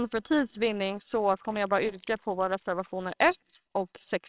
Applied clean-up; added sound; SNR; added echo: neural separator model SepFormer WHAMR!.